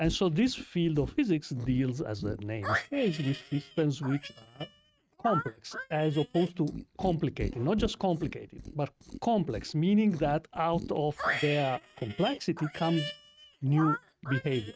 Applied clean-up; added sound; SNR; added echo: neural mask model RNNoise.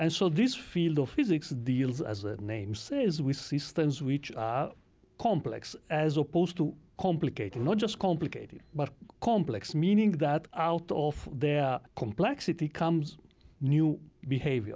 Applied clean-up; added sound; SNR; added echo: none; none; none; none.